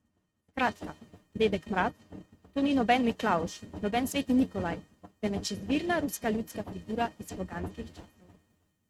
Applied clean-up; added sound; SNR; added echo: neural mask model RNNoise.